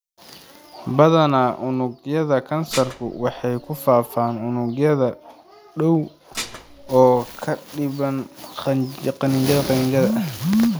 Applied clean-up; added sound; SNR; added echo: none; Dishes, pots, and pans; 15 dB; none.